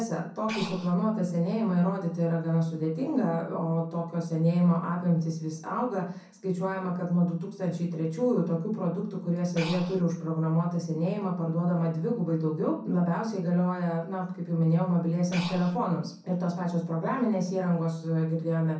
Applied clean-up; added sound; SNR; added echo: none; Breathing; 11 dB; reverberation time 0.6 s.